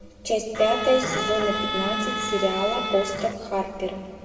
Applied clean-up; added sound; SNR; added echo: none; Bowed string instrument; 4 dB; reverberation time 2.0 s.